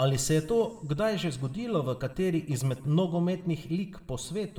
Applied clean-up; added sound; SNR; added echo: none; none; none; reverberation time 1.2 s.